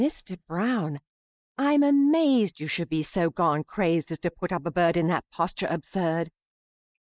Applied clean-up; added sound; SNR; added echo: neural mask model Resemble Enhance denoiser.